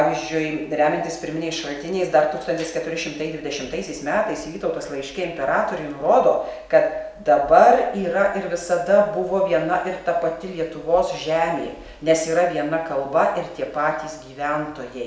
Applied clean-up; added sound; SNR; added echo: none; none; none; none.